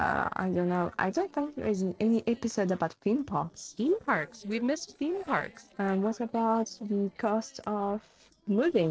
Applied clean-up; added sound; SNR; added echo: neural separator model SepFormer DNS4.